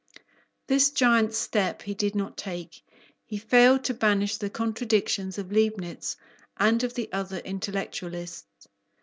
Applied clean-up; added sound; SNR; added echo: none; none; none; none.